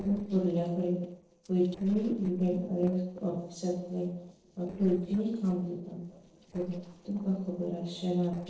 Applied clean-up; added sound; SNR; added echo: neural separator model SepFormer DNS4.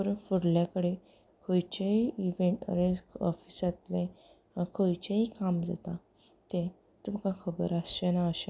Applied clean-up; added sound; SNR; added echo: none; none; none; none.